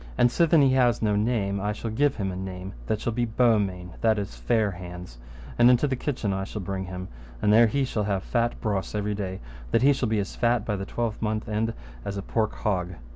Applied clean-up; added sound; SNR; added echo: none; none; none; none.